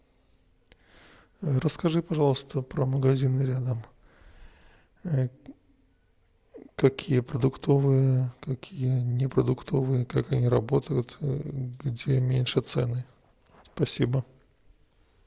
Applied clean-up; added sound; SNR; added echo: none; none; none; none.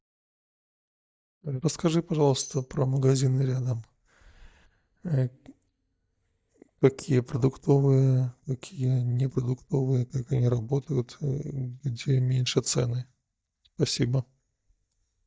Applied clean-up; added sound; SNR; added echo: neural mask model DeepFilterNet 3.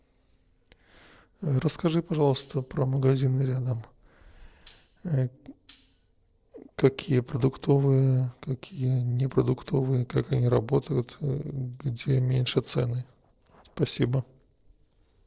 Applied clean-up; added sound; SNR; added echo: neural separator model SepFormer DNS4.